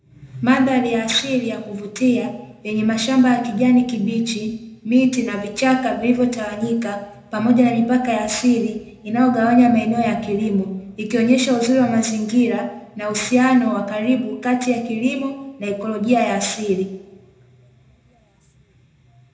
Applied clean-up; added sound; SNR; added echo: none; none; none; reverberation time 0.7 s.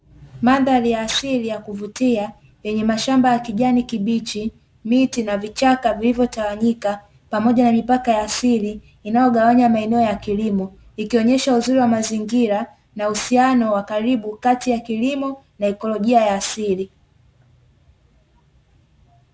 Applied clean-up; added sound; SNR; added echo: none; none; none; none.